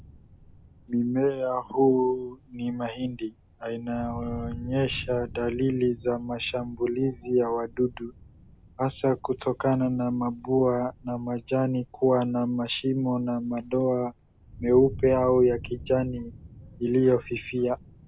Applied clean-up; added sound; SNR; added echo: none; Thunder; 18 dB; none.